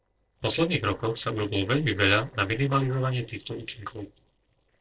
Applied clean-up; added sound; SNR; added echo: neural separator model SepFormer DNS4.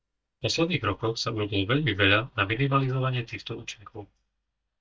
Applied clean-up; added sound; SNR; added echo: neural mask model DeepFilterNet 3.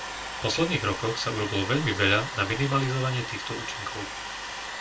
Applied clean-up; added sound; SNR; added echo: none; Domestic sounds, home sounds; 7 dB; reverberation time 0.2 s.